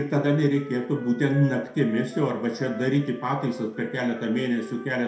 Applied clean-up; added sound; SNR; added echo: none; Wind instrument, woodwind instrument; 16 dB; reverberation time 0.6 s.